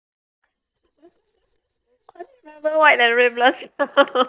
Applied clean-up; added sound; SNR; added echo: neural mask model DeepFilterNet 3.